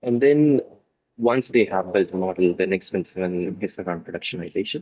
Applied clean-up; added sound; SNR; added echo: neural mask model DeepFilterNet 3.